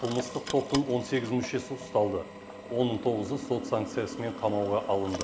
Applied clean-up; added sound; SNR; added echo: none; Drill; 10 dB; none.